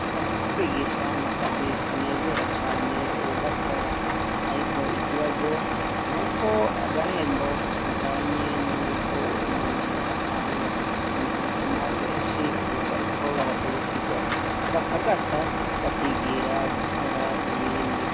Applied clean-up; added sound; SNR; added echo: none; Truck; -5 dB; none.